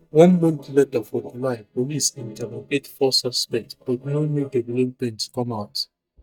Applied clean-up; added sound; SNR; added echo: neural mask model DeepFilterNet 3.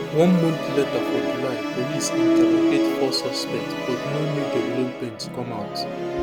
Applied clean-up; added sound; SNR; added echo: none; Musical instrument; -2 dB; none.